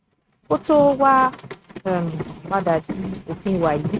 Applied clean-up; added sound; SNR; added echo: neural mask model RNNoise.